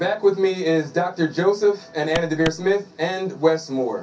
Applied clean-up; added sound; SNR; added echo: none; Clapping; 10 dB; reverberation time 0.3 s.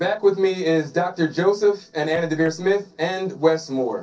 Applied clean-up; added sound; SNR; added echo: neural separator model SepFormer DNS4.